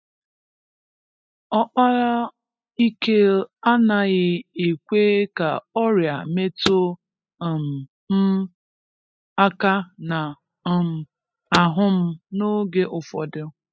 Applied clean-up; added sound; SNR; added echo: classical method spectral subtraction.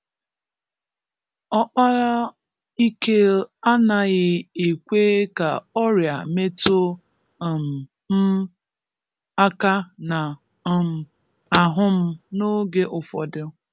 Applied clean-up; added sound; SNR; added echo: none; Car; 13 dB; none.